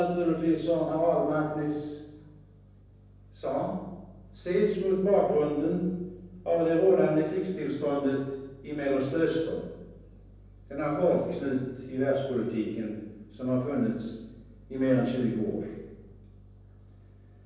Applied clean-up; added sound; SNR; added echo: none; none; none; reverberation time 1.1 s.